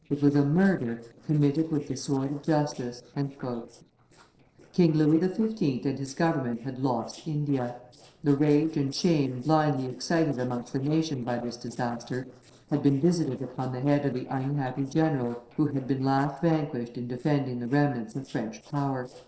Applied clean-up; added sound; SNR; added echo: neural separator model SepFormer DNS4.